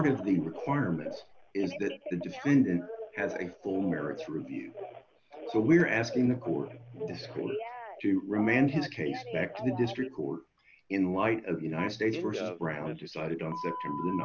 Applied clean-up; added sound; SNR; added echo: none; Telephone; 11 dB; none.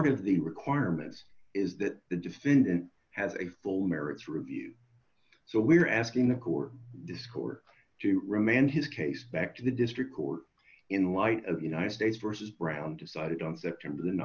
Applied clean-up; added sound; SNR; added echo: none; none; none; none.